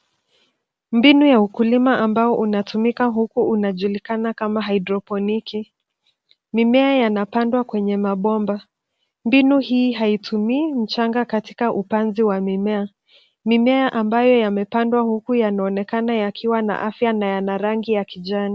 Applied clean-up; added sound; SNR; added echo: none; none; none; none.